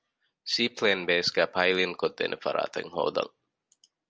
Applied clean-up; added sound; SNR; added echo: none; none; none; none.